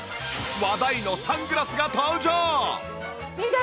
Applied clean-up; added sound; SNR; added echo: none; none; none; none.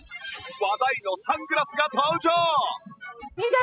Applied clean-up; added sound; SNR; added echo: classical method spectral subtraction.